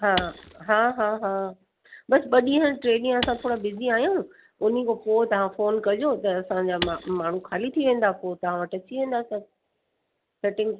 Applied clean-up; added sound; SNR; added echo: none; Shatter / Crushing; 14 dB; none.